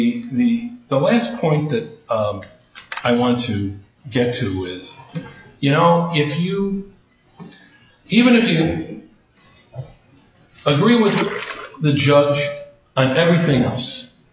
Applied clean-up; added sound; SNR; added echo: classical method log-MMSE.